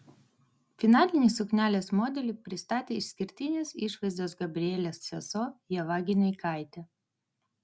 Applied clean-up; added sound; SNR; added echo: none; none; none; none.